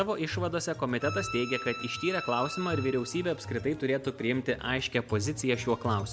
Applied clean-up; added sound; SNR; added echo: none; Bowed string instrument; 10 dB; none.